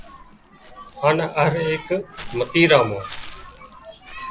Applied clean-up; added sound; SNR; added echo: none; Walk, footsteps / Bird; 16 dB; none.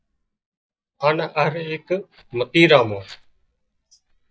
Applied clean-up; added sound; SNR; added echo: neural mask model DeepFilterNet 3.